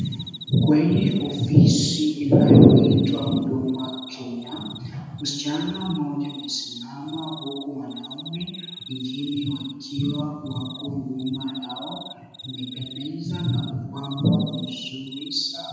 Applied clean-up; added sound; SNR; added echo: none; Cricket; 17 dB; reverberation time 1.0 s.